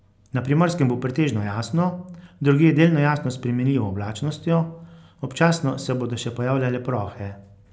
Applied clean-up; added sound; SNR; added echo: none; none; none; none.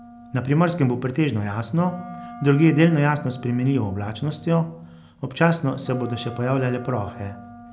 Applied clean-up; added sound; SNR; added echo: none; Wind instrument, woodwind instrument; 19 dB; none.